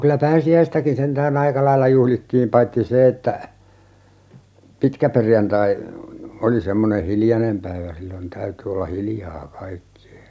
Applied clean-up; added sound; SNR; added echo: none; none; none; none.